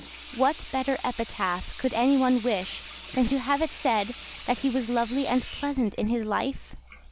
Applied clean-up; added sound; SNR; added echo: none; Sink (filling or washing) / Water tap, faucet; 17 dB; none.